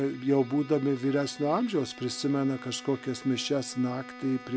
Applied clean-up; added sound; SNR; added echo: none; Bowed string instrument; 17 dB; none.